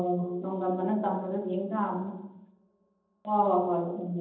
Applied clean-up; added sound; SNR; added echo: none; none; none; reverberation time 0.8 s.